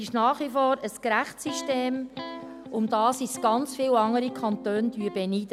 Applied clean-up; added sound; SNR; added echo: none; Electric guitar; 13 dB; none.